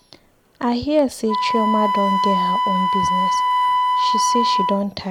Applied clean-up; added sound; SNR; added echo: none; Wind instrument, woodwind instrument; -3 dB; none.